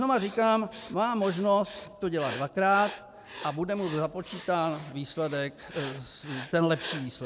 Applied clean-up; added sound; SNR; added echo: none; Writing; 14 dB; none.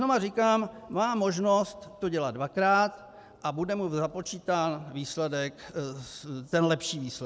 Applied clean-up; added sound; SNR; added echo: none; none; none; none.